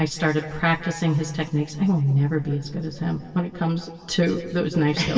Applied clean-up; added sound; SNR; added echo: none; none; none; reverberation time 1.9 s.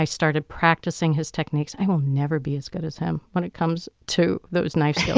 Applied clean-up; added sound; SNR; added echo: none; none; none; none.